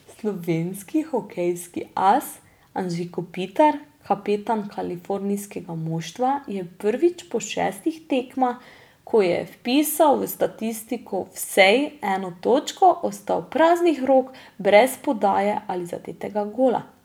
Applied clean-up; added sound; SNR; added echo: none; none; none; none.